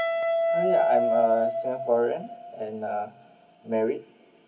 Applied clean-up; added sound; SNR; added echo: none; Guitar; 0 dB; reverberation time 0.4 s.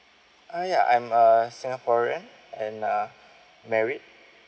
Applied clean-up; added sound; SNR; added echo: none; none; none; none.